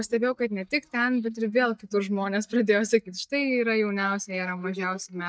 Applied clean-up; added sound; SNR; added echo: neural mask model DeepFilterNet 3.